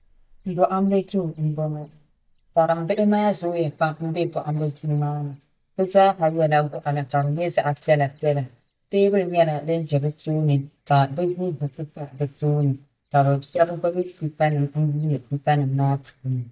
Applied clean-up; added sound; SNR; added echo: neural mask model DeepFilterNet 3.